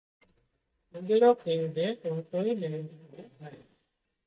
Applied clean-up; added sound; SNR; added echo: neural mask model DeepFilterNet 3.